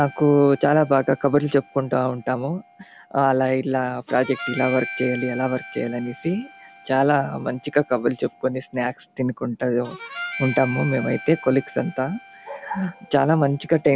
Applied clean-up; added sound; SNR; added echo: none; Harmonica; 16 dB; none.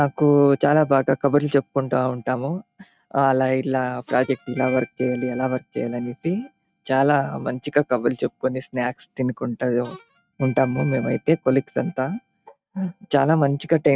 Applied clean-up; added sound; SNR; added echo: neural mask model RNNoise.